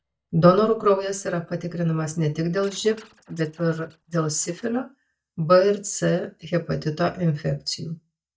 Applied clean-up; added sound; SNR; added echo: neural mask model DeepFilterNet 3.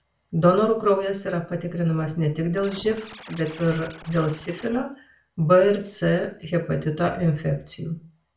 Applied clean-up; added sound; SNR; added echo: none; Scratching (performance technique); 18 dB; reverberation time 0.4 s.